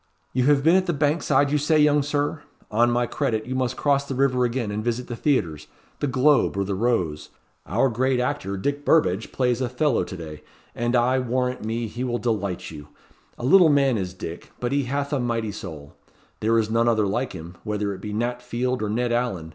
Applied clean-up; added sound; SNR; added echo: none; none; none; none.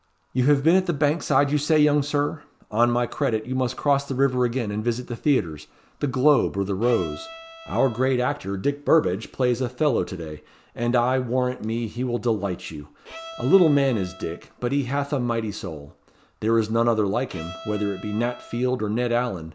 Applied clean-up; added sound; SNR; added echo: none; Bowed string instrument; 17 dB; none.